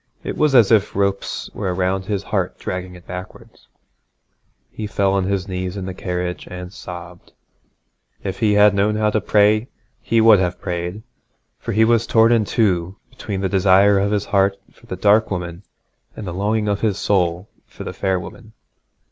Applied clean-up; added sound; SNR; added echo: none; none; none; none.